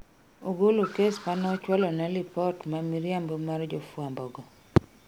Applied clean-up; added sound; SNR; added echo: none; Car; 19 dB; none.